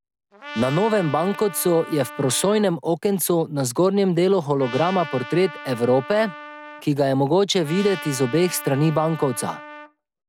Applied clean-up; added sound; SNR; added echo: none; Trumpet; 15 dB; none.